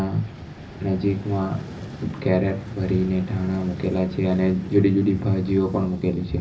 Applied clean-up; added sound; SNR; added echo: none; Vehicle; 14 dB; reverberation time 0.4 s.